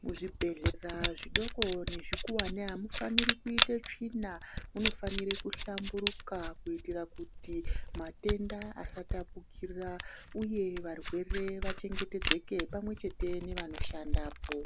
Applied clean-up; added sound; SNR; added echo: none; Camera; -2 dB; none.